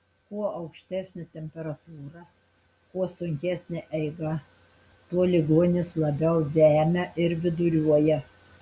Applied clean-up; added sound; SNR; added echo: none; none; none; none.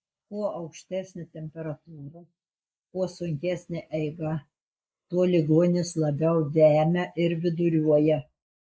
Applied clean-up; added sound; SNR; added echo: neural mask model Resemble Enhance denoiser.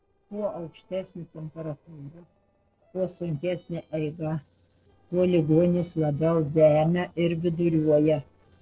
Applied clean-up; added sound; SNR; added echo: neural separator model SepFormer DNS4.